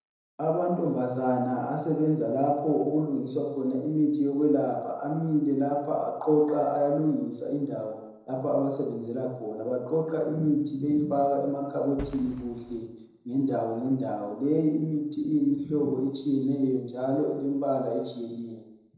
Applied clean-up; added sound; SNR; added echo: neural separator model SepFormer DNS4.